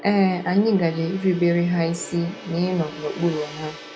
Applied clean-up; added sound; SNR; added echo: none; Gong; 16 dB; none.